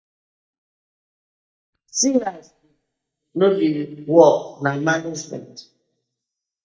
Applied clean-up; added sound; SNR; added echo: neural mask model DeepFilterNet 3.